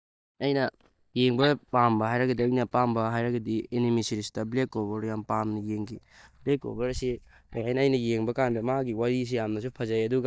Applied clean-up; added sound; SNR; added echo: neural mask model DeepFilterNet 3.